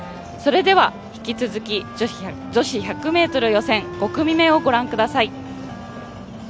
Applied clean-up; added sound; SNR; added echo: none; Wind instrument, woodwind instrument; 14 dB; none.